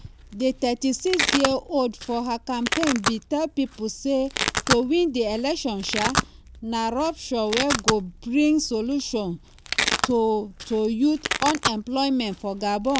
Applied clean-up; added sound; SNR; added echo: none; Domestic sounds, home sounds; 5 dB; none.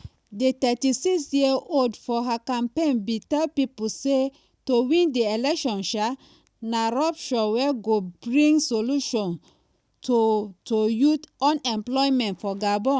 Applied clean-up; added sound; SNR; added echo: none; none; none; none.